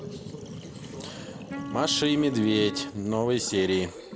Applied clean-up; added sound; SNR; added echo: none; Wind instrument, woodwind instrument + Sink (filling or washing); 10 dB; none.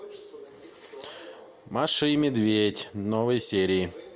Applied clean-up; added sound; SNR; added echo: none; none; none; none.